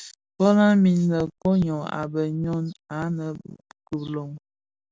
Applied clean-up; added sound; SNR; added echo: none; none; none; none.